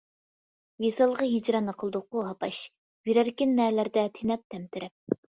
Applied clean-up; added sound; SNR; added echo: none; none; none; none.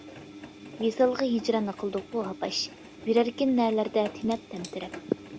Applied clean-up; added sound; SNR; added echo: none; Engine; 15 dB; none.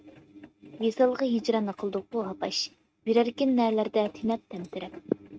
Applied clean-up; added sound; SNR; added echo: neural mask model RNNoise.